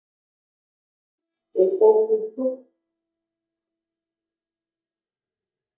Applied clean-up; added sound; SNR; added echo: neural mask model DeepFilterNet 3.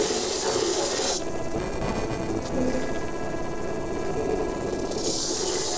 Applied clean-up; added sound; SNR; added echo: neural separator model SepFormer DNS4.